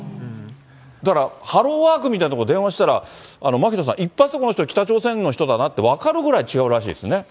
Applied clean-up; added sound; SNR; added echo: none; none; none; none.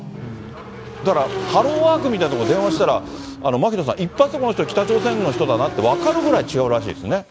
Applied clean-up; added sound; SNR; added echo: none; Motorcycle / Engine; 8 dB; none.